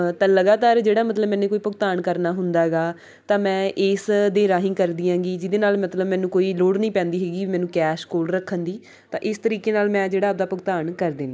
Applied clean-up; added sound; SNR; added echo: none; none; none; none.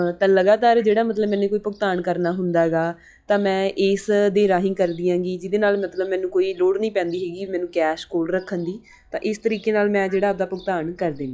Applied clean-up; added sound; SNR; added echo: classical method log-MMSE.